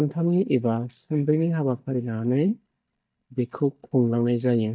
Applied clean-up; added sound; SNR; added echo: neural mask model DeepFilterNet 3.